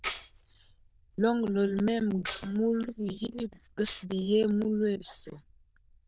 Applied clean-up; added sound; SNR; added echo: neural diffusion model UNIVERSE++.